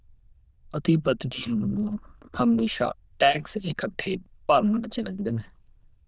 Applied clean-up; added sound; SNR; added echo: neural diffusion model UNIVERSE++.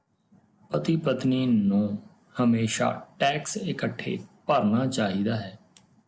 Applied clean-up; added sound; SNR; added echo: none; none; none; none.